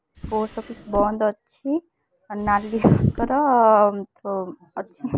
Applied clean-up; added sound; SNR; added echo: none; Drawer open or close; 13 dB; none.